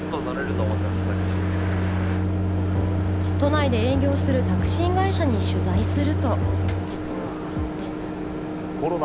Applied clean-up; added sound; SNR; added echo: none; Microwave oven; -5 dB; none.